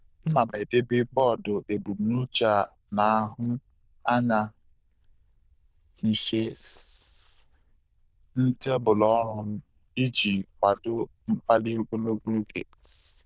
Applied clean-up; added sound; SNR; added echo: neural diffusion model UNIVERSE++.